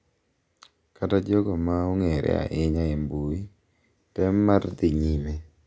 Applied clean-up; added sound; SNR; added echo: none; none; none; none.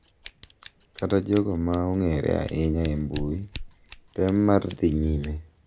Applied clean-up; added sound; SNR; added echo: none; Scissors; 13 dB; none.